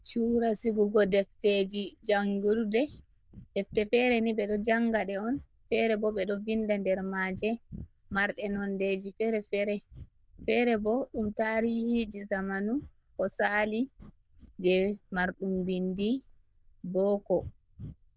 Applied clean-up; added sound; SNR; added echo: neural diffusion model UNIVERSE++.